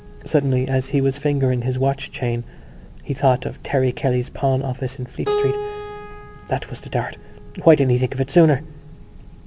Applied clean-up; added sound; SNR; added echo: none; Keyboard (musical); 13 dB; none.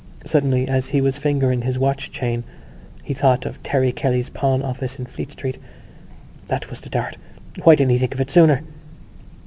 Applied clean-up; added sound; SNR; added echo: none; none; none; none.